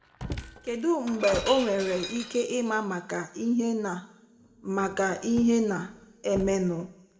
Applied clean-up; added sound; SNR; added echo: none; Shatter; 13 dB; reverberation time 1.4 s.